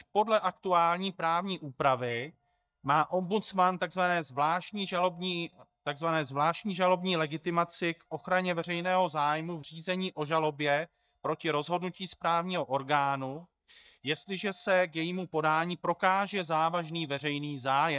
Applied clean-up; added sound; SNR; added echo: neural mask model DeepFilterNet 3.